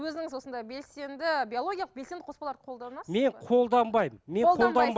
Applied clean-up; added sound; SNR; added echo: none; none; none; none.